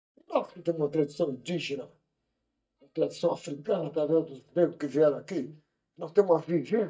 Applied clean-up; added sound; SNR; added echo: neural mask model DeepFilterNet 3.